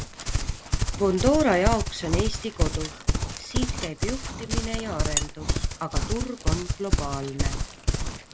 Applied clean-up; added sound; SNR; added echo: none; Livestock, farm animals, working animals; -2 dB; none.